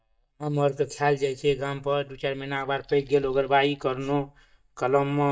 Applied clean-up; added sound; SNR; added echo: neural mask model DeepFilterNet 3.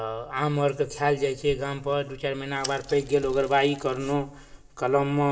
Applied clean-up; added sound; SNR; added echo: none; Mechanisms / Bicycle; 17 dB; reverberation time 0.8 s.